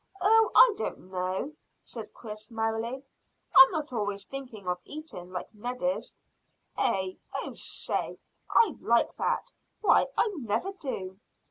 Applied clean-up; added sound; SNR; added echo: none; none; none; none.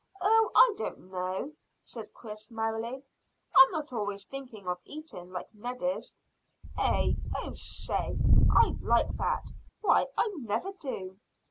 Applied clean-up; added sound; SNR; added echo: none; Wind; -3 dB; none.